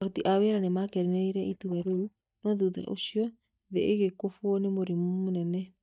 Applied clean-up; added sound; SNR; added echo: neural mask model DeepFilterNet 3.